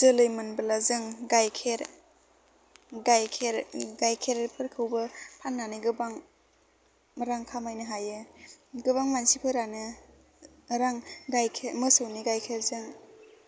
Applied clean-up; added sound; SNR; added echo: none; none; none; none.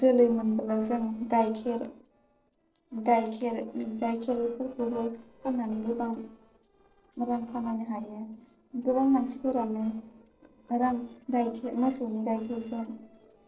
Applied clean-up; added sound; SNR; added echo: neural separator model SepFormer DNS4.